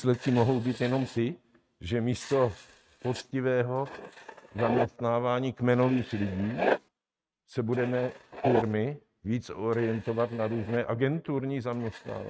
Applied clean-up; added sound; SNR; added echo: neural mask model RNNoise.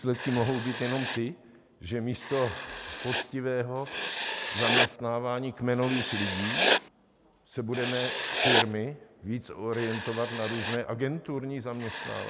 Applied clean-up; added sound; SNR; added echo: none; Writing; -1 dB; none.